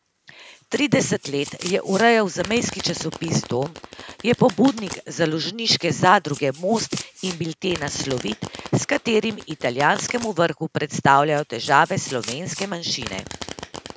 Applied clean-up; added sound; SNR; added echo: none; Domestic sounds, home sounds; 15 dB; none.